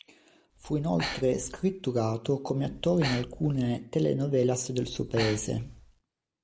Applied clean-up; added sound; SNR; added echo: none; Breathing; 11 dB; none.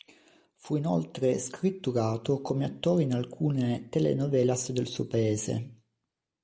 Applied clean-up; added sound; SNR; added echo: none; none; none; none.